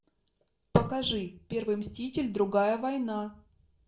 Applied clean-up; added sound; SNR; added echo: none; none; none; reverberation time 0.4 s.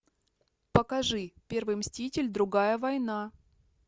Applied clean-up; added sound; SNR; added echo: none; none; none; none.